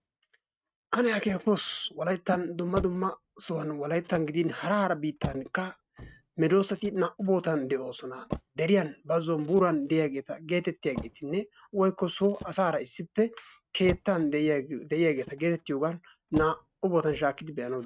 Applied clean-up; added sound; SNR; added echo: neural mask model RNNoise.